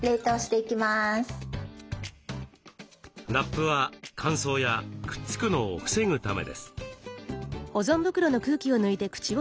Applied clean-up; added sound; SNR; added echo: none; none; none; none.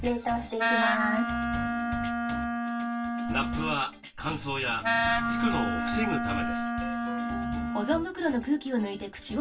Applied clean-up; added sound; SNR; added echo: none; Wind instrument, woodwind instrument; -2 dB; reverberation time 0.2 s.